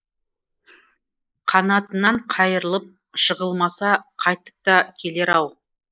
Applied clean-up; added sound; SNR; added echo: neural mask model Resemble Enhance denoiser.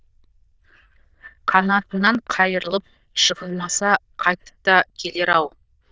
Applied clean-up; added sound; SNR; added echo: neural diffusion model UNIVERSE++.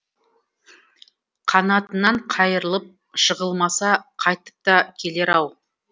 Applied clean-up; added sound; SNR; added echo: none; none; none; none.